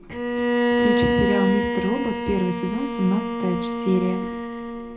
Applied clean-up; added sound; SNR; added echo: none; Bowed string instrument; -1 dB; reverberation time 0.3 s.